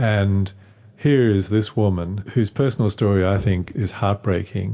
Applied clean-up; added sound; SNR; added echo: none; Bowed string instrument; 17 dB; reverberation time 1.1 s.